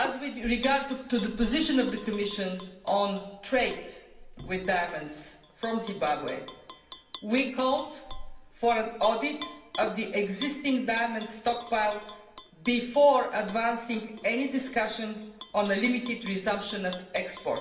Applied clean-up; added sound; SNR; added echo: none; Tap / Glass; 18 dB; reverberation time 0.9 s.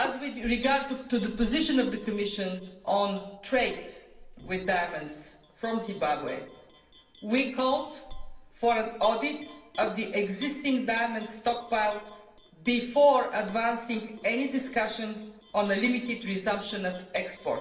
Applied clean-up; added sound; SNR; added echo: neural separator model SepFormer DNS4.